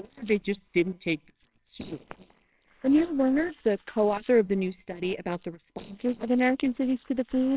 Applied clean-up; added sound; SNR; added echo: neural separator model SepFormer WHAMR!.